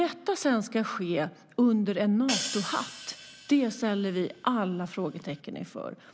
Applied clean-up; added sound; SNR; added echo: none; Hi-hat; 11 dB; none.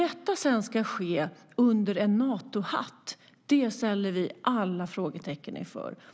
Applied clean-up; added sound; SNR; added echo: none; none; none; none.